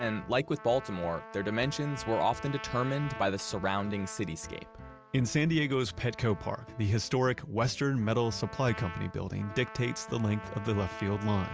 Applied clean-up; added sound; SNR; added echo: none; Trumpet; 15 dB; none.